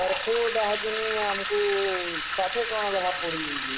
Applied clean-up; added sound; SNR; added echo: none; Sink (filling or washing) / Water tap, faucet; 3 dB; none.